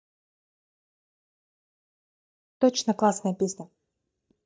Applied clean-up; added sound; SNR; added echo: neural mask model DeepFilterNet 3.